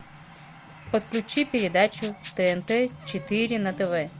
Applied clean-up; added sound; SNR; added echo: none; Rattle (instrument); 9 dB; none.